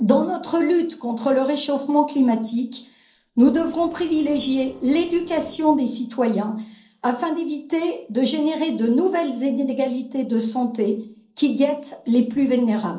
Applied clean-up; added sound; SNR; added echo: neural separator model SepFormer DNS4.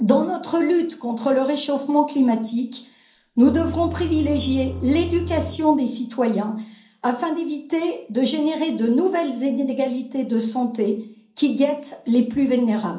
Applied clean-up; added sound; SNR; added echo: none; Bowed string instrument; 9 dB; reverberation time 0.6 s.